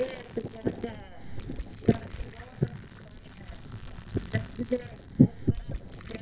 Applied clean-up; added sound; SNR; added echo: neural mask model DeepFilterNet 3.